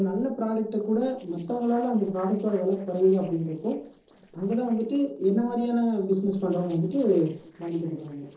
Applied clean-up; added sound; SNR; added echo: neural separator model SepFormer DNS4.